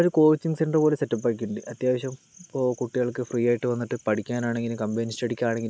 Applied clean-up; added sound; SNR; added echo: none; none; none; none.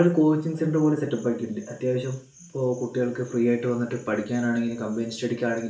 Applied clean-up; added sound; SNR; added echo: none; none; none; reverberation time 0.4 s.